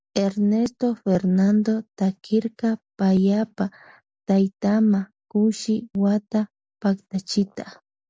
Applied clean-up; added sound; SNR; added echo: none; none; none; none.